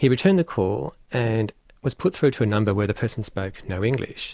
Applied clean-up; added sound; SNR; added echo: none; none; none; none.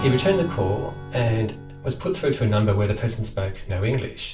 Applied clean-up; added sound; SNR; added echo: none; Strum; 13 dB; reverberation time 0.3 s.